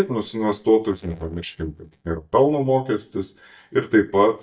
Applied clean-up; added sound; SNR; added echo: neural mask model DeepFilterNet 3.